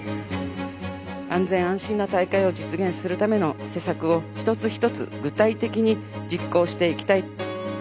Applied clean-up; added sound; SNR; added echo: none; none; none; none.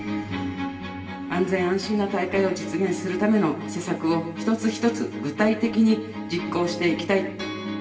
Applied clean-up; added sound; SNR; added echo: none; none; none; reverberation time 0.9 s.